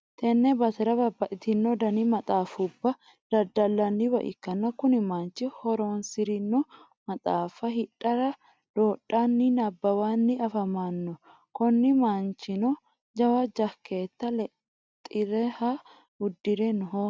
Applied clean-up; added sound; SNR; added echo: none; none; none; none.